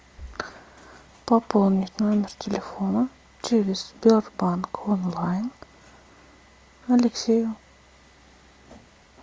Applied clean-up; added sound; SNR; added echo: none; none; none; none.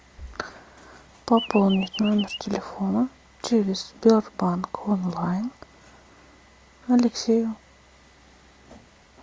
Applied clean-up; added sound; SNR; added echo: none; Chirp, tweet; 10 dB; none.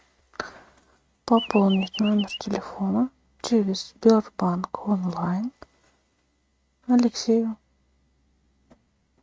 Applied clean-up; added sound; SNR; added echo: neural mask model RNNoise.